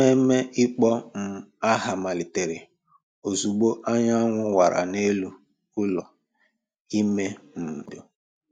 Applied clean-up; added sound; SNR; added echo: none; none; none; none.